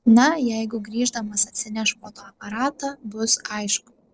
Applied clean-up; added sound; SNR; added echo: neural separator model SepFormer DNS4.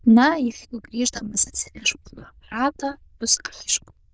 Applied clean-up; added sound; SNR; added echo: neural diffusion model UNIVERSE++.